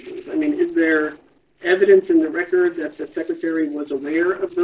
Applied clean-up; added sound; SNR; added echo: neural separator model SepFormer DNS4.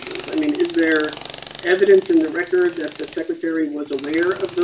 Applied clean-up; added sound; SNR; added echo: none; Tools; 18 dB; reverberation time 0.2 s.